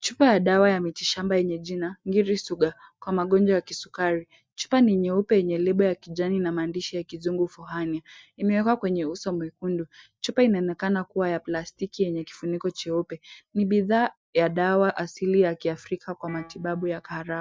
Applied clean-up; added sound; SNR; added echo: neural mask model DeepFilterNet 3.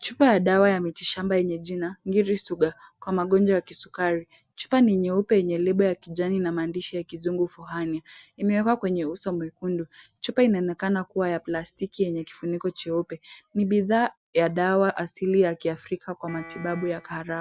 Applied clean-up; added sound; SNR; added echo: none; Piano; 18 dB; none.